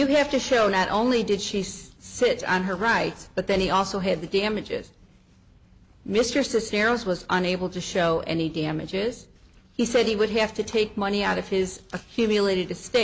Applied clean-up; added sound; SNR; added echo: none; none; none; none.